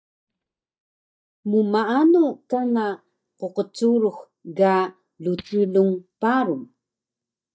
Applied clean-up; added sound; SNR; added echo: neural mask model DeepFilterNet 3.